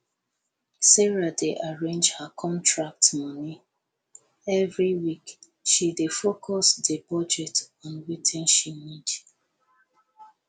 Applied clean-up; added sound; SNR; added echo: none; none; none; none.